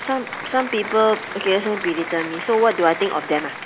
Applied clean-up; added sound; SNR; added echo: none; Applause; 10 dB; none.